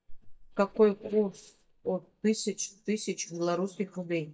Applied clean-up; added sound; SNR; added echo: neural mask model DeepFilterNet 3.